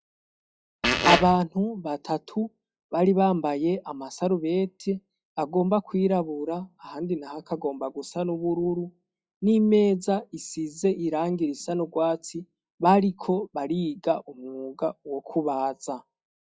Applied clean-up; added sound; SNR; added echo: classical method log-MMSE.